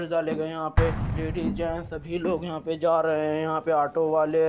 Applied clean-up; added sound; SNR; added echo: none; Explosion; 7 dB; none.